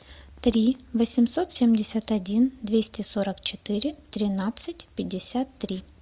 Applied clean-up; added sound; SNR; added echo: none; none; none; none.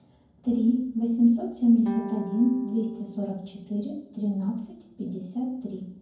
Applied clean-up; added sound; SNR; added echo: none; Guitar; 15 dB; reverberation time 0.9 s.